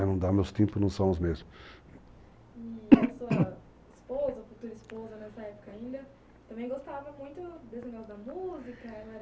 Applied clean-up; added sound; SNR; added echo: none; none; none; none.